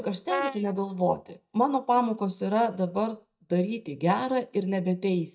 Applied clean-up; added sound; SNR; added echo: neural mask model DeepFilterNet 3.